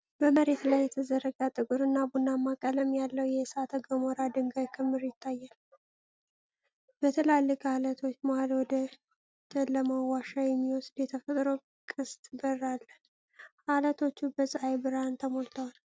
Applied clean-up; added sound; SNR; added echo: none; none; none; none.